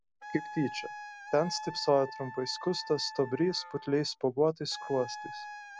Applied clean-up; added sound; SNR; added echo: none; Wind instrument, woodwind instrument; 12 dB; none.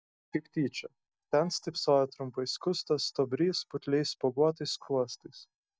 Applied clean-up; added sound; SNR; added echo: neural mask model DeepFilterNet 3.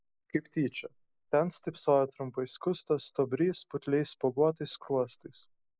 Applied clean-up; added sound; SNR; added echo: neural mask model Resemble Enhance denoiser.